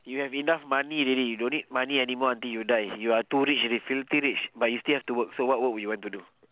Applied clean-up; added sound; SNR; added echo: none; none; none; none.